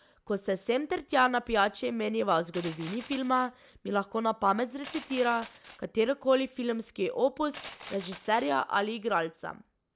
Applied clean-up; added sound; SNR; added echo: none; Glass; 19 dB; none.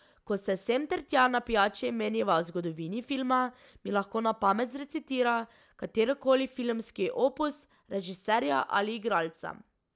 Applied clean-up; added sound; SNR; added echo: none; none; none; none.